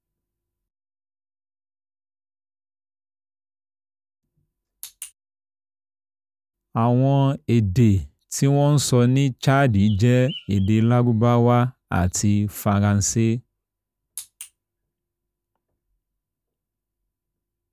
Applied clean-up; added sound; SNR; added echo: none; Bird; 19 dB; none.